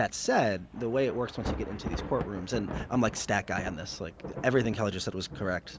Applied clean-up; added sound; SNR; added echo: none; Thunder / Rain; 9 dB; none.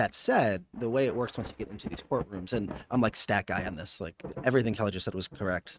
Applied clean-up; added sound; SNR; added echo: neural mask model RNNoise.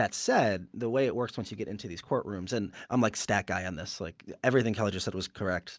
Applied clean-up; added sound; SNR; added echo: none; none; none; none.